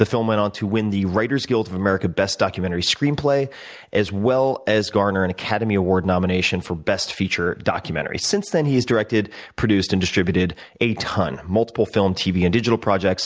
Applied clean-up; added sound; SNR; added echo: none; none; none; none.